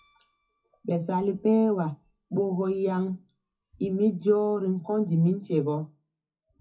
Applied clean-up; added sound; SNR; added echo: classical method WPE with log-MMSE.